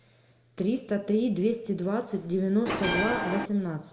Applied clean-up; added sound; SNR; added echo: none; Bell; 1 dB; reverberation time 1.4 s.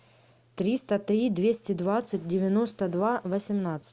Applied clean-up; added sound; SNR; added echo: none; none; none; none.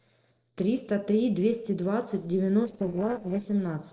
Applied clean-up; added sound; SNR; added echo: neural separator model SepFormer DNS4.